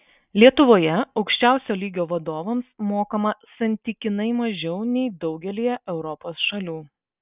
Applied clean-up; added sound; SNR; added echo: none; none; none; none.